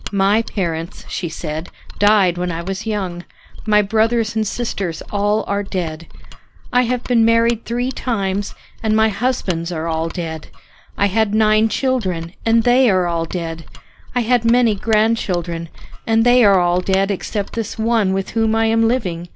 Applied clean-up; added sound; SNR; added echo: none; Mechanisms; 11 dB; none.